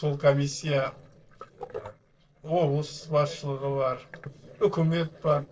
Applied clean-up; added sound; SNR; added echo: neural separator model SepFormer DNS4.